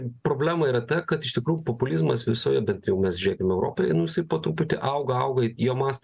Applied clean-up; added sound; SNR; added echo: none; none; none; none.